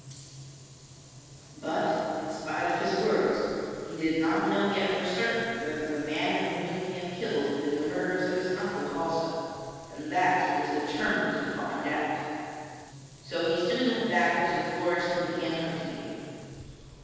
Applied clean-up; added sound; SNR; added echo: none; Frying (food); 18 dB; reverberation time 2.1 s.